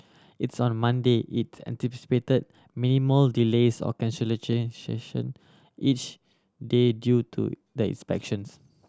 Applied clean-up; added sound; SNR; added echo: none; none; none; none.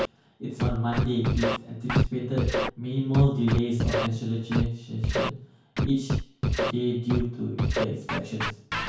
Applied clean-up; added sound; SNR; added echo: none; Scratching (performance technique); 0 dB; reverberation time 0.5 s.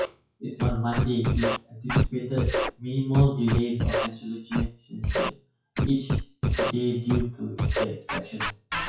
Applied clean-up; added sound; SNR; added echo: classical method WPE with log-MMSE.